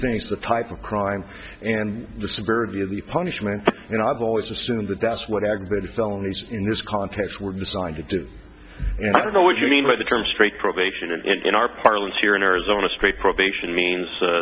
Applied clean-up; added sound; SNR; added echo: none; none; none; none.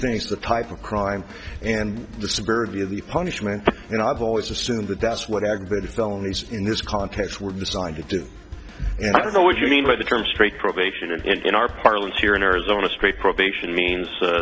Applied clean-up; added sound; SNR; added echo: none; Drum kit; 18 dB; none.